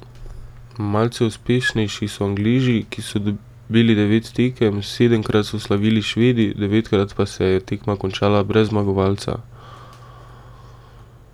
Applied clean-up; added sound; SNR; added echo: none; none; none; none.